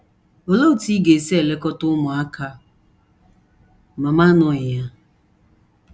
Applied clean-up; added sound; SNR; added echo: none; none; none; none.